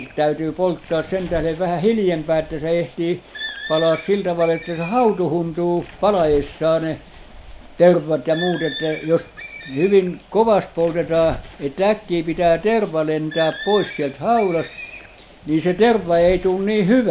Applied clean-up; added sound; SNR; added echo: none; Bird; 16 dB; none.